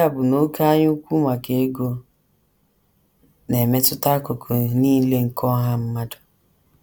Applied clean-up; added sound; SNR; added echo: none; none; none; none.